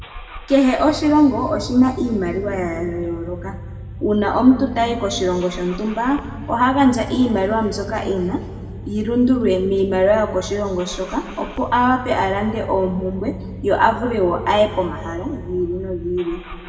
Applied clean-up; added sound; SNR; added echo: none; Engine starting / Car; 13 dB; reverberation time 1.8 s.